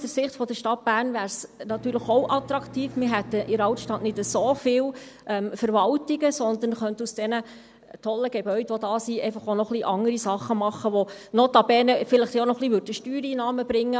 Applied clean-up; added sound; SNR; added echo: none; Engine; 16 dB; none.